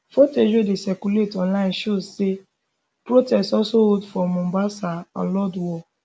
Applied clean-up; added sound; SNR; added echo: none; none; none; none.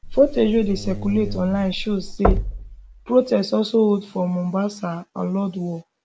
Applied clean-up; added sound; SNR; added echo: none; Buzz + Knock; 6 dB; none.